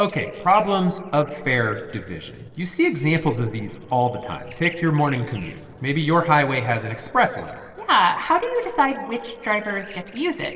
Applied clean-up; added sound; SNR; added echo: neural separator model SepFormer DNS4.